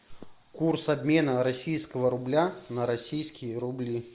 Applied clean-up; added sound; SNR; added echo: none; none; none; none.